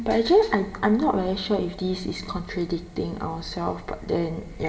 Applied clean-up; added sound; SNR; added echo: none; none; none; reverberation time 1.3 s.